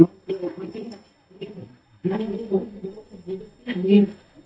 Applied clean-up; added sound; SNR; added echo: neural mask model DeepFilterNet 3.